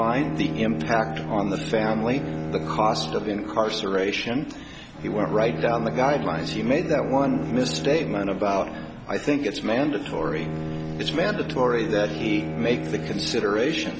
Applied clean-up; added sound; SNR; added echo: none; Bowed string instrument; 7 dB; none.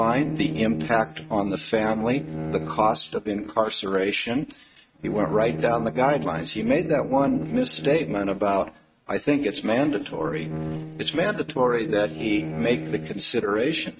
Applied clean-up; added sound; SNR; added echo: neural mask model RNNoise.